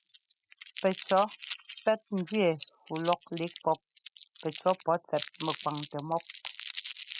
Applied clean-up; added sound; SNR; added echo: classical method spectral subtraction.